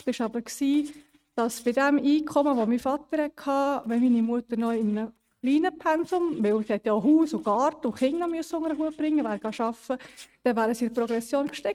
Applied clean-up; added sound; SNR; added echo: neural mask model RNNoise.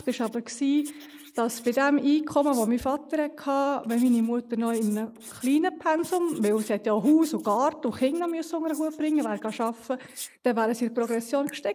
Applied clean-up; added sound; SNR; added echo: neural mask model Resemble Enhance denoiser.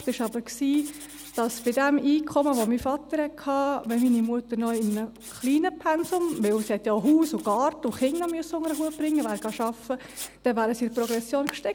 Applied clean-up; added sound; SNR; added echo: none; Writing; 19 dB; none.